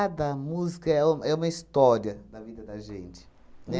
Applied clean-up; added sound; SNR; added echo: none; none; none; none.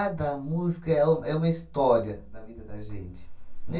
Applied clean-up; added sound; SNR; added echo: none; none; none; reverberation time 0.2 s.